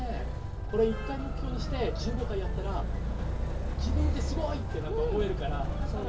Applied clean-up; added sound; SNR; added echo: none; Motor vehicle (road); -4 dB; reverberation time 0.1 s.